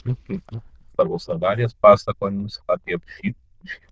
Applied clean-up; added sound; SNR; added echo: neural diffusion model UNIVERSE++.